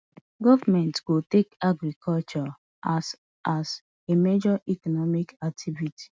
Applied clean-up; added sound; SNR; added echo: none; none; none; none.